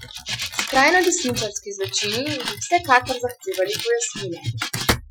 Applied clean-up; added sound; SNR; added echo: classical method Wiener filter.